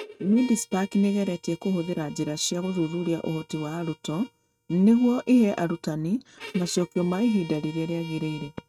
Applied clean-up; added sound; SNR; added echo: neural mask model RNNoise.